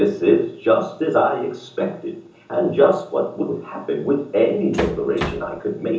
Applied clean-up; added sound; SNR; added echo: none; Bass drum; 8 dB; reverberation time 0.6 s.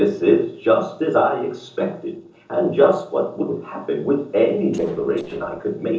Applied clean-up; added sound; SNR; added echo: neural separator model SepFormer DNS4.